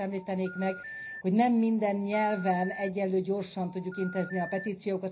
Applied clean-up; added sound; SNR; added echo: none; Telephone; 15 dB; reverberation time 0.4 s.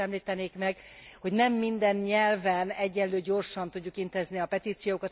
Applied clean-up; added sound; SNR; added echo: none; none; none; none.